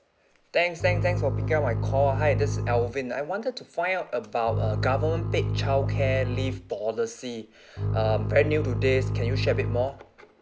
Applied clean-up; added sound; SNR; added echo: none; Bowed string instrument; 1 dB; none.